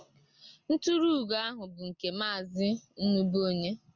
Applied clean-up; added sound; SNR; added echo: none; none; none; none.